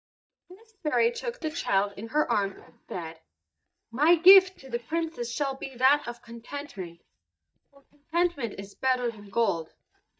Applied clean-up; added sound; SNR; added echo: neural mask model DeepFilterNet 3.